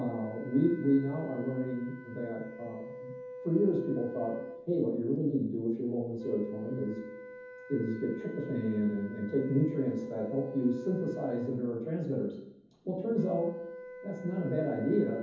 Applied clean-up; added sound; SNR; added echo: none; Wind instrument, woodwind instrument; 15 dB; reverberation time 0.9 s.